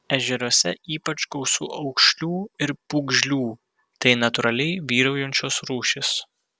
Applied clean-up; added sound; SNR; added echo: none; none; none; none.